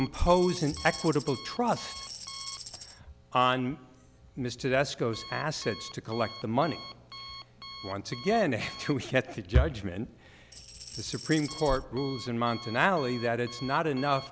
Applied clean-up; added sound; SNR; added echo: none; Tambourine + Alarm; 15 dB; none.